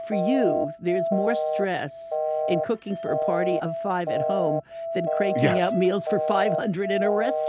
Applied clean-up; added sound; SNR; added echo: none; Telephone + Musical instrument; 0 dB; none.